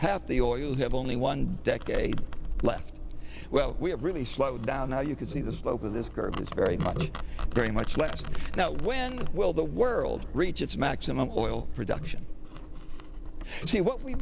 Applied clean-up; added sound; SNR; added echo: none; Domestic sounds, home sounds; 2 dB; none.